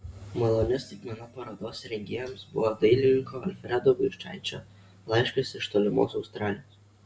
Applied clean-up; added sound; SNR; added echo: none; Drum; 19 dB; none.